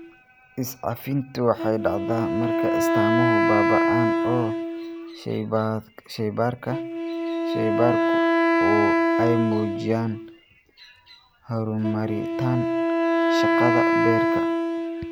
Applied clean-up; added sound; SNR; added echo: none; Wind instrument, woodwind instrument; -4 dB; none.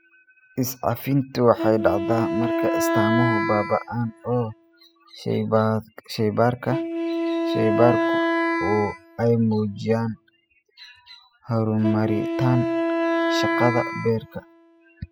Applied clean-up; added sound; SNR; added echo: classical method spectral subtraction.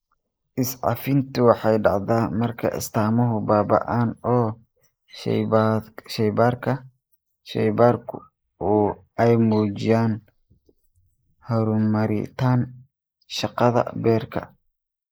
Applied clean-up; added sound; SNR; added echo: neural mask model Resemble Enhance denoiser.